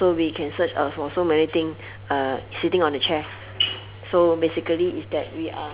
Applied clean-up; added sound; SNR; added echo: none; Engine; 18 dB; none.